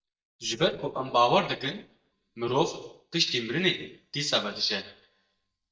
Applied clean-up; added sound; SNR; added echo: neural mask model DeepFilterNet 3.